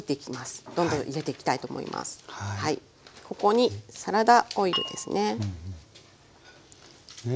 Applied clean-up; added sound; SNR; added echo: none; none; none; none.